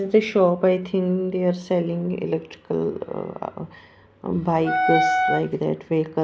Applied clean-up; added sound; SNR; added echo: none; Wind instrument, woodwind instrument; 0 dB; none.